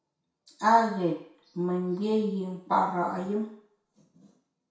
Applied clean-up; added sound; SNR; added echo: none; none; none; reverberation time 0.6 s.